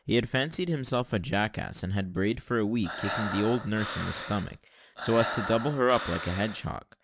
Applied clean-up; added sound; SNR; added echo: none; Breathing; 8 dB; none.